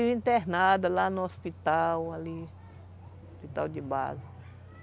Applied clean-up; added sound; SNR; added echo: none; none; none; none.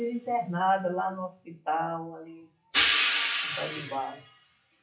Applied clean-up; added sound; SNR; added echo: classical method WPE with log-MMSE.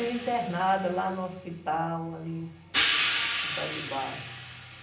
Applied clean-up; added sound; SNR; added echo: none; Hi-hat; 1 dB; reverberation time 0.6 s.